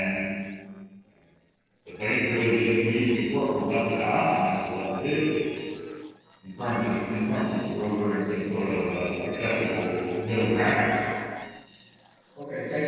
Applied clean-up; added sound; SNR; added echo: neural separator model SepFormer DNS4.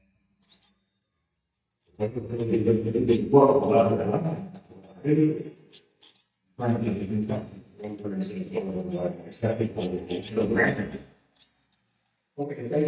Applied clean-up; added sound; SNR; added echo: neural mask model DeepFilterNet 3.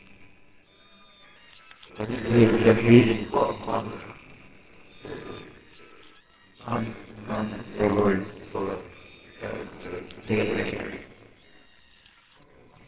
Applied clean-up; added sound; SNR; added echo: neural separator model SepFormer WHAMR!.